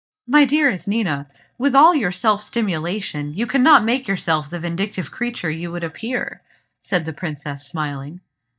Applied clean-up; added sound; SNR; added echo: neural mask model DeepFilterNet 3.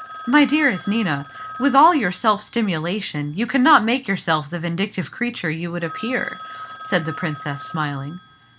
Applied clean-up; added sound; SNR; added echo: none; Telephone; 18 dB; none.